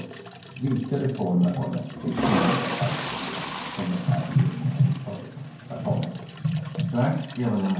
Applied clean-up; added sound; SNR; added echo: none; Toilet flush; 7 dB; reverberation time 0.9 s.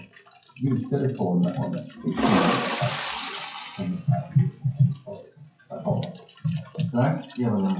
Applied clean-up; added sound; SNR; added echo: classical method WPE with log-MMSE.